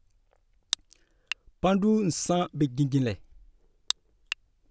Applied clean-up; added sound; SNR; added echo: none; none; none; none.